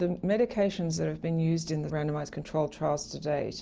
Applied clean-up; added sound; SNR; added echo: none; none; none; none.